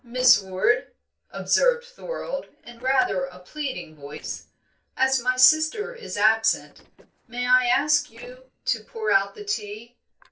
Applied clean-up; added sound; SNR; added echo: neural separator model SepFormer DNS4.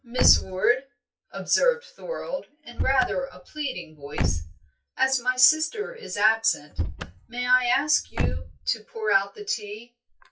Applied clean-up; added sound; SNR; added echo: classical method WPE with log-MMSE.